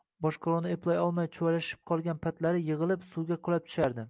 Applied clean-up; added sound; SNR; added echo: none; none; none; none.